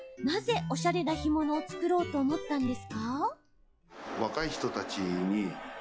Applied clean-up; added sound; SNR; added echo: classical method log-MMSE.